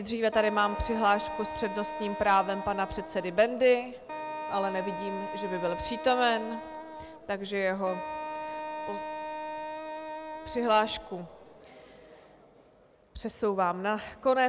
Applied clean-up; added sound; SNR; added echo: none; Wind instrument, woodwind instrument; 8 dB; none.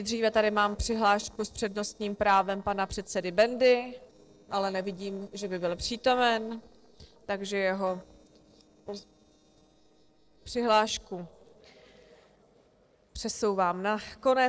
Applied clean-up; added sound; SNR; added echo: neural separator model SepFormer DNS4.